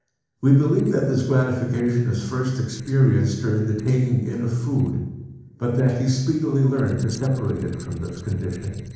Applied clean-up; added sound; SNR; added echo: neural separator model SepFormer DNS4.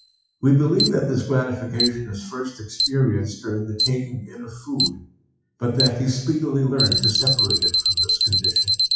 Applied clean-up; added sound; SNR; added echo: classical method WPE with log-MMSE.